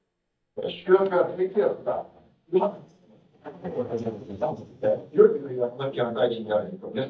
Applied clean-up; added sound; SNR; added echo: neural mask model DeepFilterNet 3.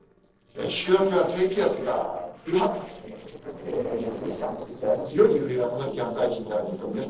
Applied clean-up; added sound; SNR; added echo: neural separator model SepFormer DNS4.